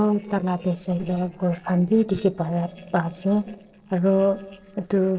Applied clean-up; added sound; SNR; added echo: neural separator model SepFormer DNS4.